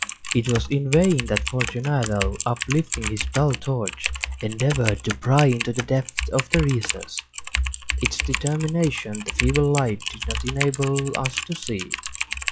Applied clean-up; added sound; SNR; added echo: classical method log-MMSE.